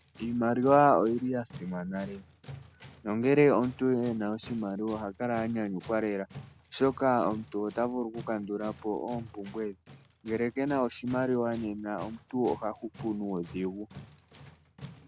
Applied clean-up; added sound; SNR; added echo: none; Tools; 19 dB; none.